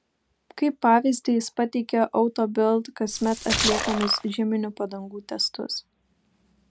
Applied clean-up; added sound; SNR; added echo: none; Splash, splatter; 3 dB; none.